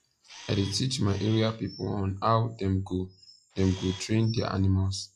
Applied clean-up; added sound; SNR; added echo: classical method log-MMSE.